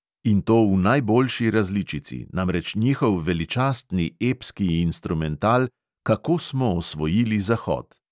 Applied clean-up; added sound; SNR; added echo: none; none; none; none.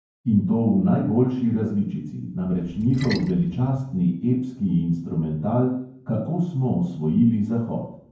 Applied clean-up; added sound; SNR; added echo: none; Splash, splatter; 18 dB; reverberation time 0.9 s.